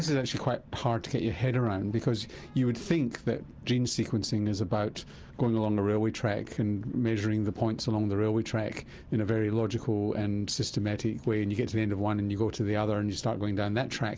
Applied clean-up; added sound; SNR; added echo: none; none; none; none.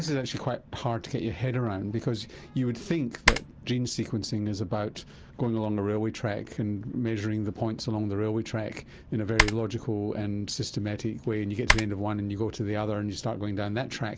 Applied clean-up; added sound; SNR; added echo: none; Typing; 1 dB; none.